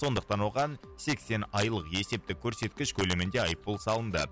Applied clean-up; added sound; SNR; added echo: none; none; none; none.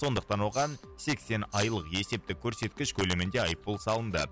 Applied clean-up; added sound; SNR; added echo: none; Tambourine; 13 dB; none.